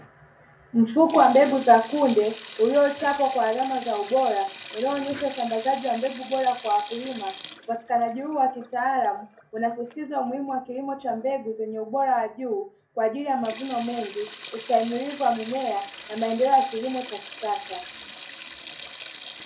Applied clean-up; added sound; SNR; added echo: none; Sink (filling or washing); 11 dB; reverberation time 0.3 s.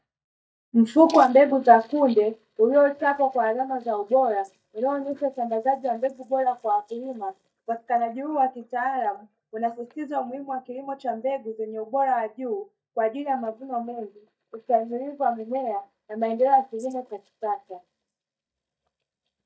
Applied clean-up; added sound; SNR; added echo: neural mask model DeepFilterNet 3.